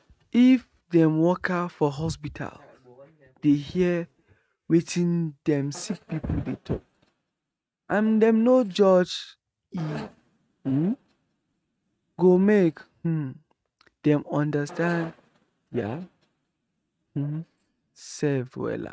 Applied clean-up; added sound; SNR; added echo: neural mask model RNNoise.